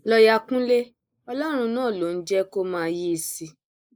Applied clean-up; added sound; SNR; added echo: neural mask model Resemble Enhance denoiser.